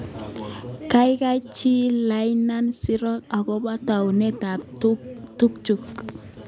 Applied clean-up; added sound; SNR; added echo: none; none; none; none.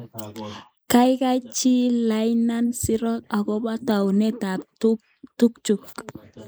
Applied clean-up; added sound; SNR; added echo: neural mask model Resemble Enhance denoiser.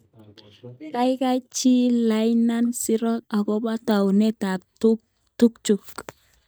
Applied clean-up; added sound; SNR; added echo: neural mask model DeepFilterNet 3.